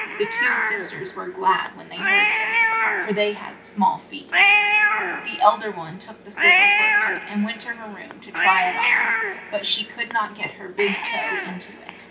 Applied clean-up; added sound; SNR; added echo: none; Cat; -3 dB; none.